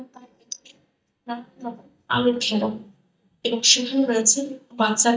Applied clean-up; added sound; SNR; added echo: neural mask model DeepFilterNet 3.